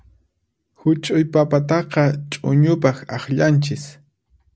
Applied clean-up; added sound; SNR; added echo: none; none; none; none.